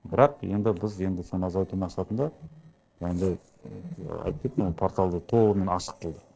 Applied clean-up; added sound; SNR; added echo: neural separator model SepFormer DNS4.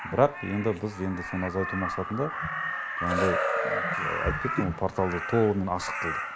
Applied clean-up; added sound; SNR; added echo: none; Crow; 2 dB; none.